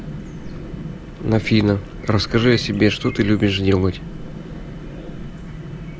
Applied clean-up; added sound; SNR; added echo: none; Chirp, tweet; 12 dB; none.